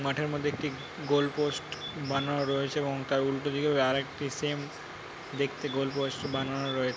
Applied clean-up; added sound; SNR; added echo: none; Bird; 16 dB; none.